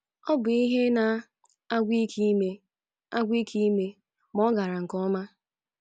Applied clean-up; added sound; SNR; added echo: none; none; none; none.